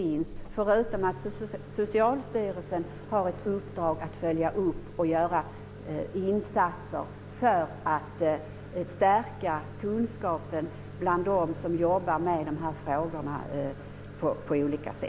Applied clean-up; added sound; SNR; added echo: none; Microwave oven; 12 dB; none.